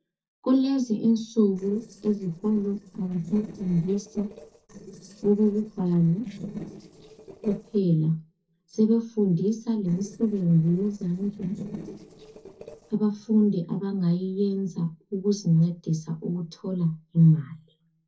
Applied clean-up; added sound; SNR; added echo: neural separator model SepFormer DNS4.